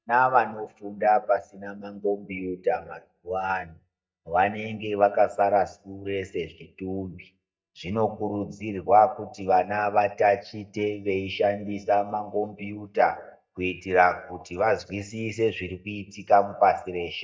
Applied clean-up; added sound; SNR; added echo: neural mask model DeepFilterNet 3.